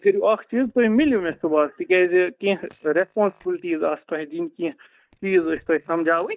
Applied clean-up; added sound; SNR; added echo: neural mask model DeepFilterNet 3.